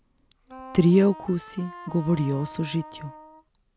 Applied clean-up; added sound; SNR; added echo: none; Wind instrument, woodwind instrument; 17 dB; none.